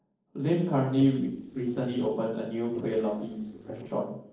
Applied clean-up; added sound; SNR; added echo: neural separator model SepFormer DNS4.